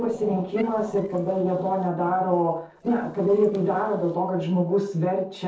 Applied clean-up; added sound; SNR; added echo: neural separator model SepFormer DNS4.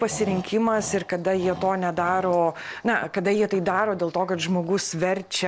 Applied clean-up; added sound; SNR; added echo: none; none; none; none.